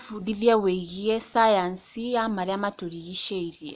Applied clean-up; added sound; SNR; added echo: none; none; none; none.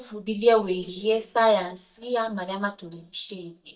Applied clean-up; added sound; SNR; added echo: neural mask model DeepFilterNet 3.